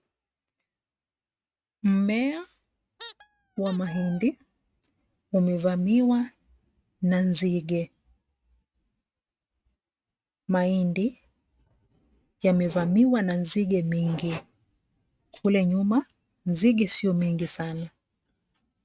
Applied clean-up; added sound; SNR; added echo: neural mask model RNNoise.